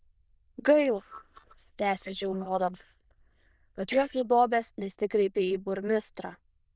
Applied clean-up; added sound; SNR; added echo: neural diffusion model UNIVERSE++.